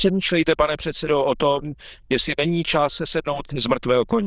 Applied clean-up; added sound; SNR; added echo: neural diffusion model UNIVERSE++.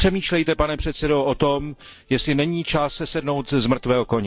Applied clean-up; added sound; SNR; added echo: neural separator model SepFormer DNS4.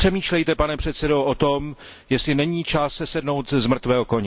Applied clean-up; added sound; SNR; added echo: none; none; none; none.